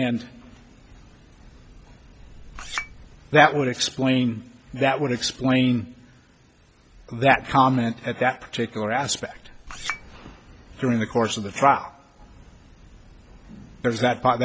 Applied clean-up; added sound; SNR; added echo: none; Chink, clink; 11 dB; none.